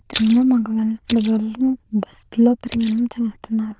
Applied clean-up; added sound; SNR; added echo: neural diffusion model UNIVERSE++.